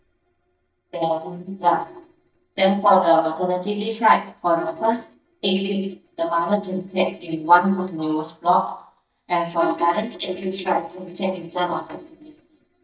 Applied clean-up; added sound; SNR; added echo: neural mask model DeepFilterNet 3.